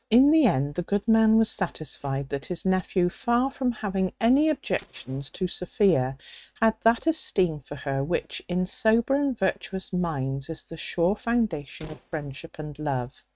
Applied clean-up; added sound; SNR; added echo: neural mask model RNNoise.